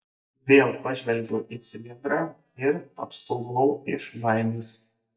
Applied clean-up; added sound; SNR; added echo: neural mask model DeepFilterNet 3.